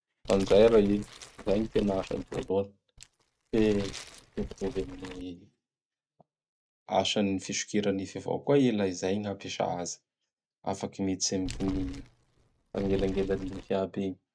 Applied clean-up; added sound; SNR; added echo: neural mask model RNNoise.